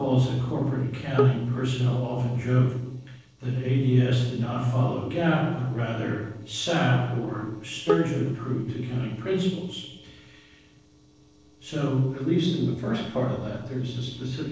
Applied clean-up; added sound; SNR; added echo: neural separator model SepFormer DNS4.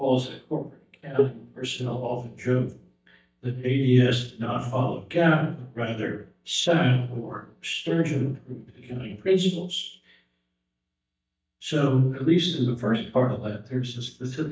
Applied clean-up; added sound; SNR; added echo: neural mask model DeepFilterNet 3.